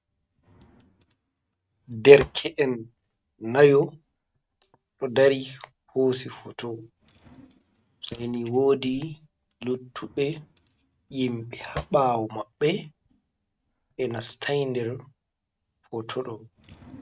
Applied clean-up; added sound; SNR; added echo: neural mask model RNNoise.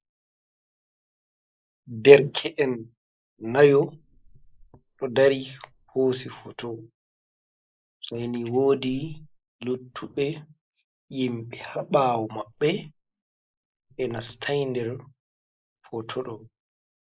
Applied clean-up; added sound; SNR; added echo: neural mask model Resemble Enhance denoiser.